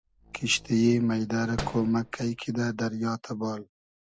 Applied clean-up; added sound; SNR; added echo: none; Slam; 15 dB; none.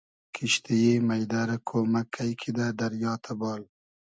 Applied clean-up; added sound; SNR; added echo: none; none; none; none.